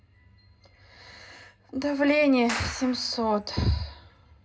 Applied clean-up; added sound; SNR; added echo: none; Clapping; 11 dB; reverberation time 0.2 s.